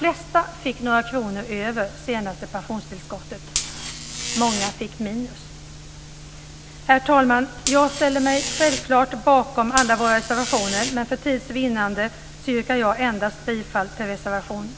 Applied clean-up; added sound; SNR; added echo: none; Buzz; 6 dB; none.